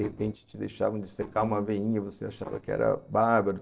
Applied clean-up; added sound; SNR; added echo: neural separator model SepFormer DNS4.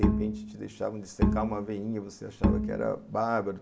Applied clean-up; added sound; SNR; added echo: none; Bowed string instrument; -3 dB; reverberation time 0.4 s.